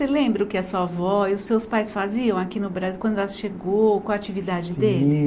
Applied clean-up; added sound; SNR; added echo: none; none; none; none.